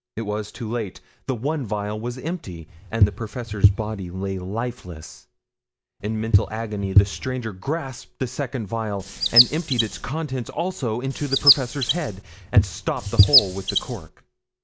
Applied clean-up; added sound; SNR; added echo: none; Walk, footsteps / Bird vocalization, bird call, bird song + Chirp, tweet; -4 dB; none.